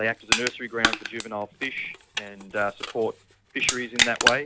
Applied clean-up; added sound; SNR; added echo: none; Crushing; -1 dB; none.